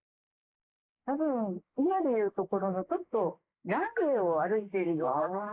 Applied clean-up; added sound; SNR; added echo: neural mask model Resemble Enhance denoiser.